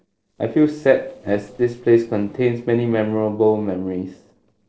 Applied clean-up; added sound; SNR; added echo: neural separator model SepFormer DNS4.